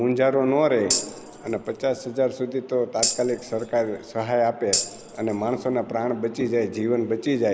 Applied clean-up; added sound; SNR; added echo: none; Tambourine; 7 dB; none.